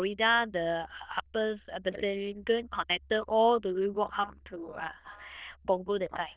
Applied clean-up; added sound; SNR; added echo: neural diffusion model UNIVERSE++.